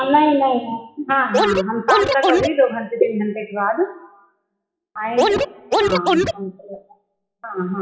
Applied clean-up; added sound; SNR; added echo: classical method WPE with log-MMSE.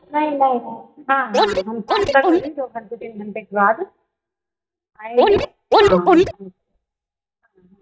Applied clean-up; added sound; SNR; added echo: neural mask model DeepFilterNet 3.